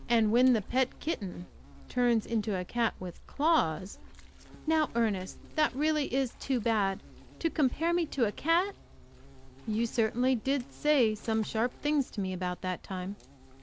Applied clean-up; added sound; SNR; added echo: none; Insect; 18 dB; none.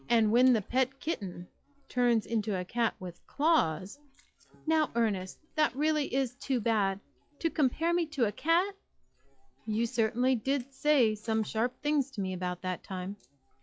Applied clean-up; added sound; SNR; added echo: classical method log-MMSE.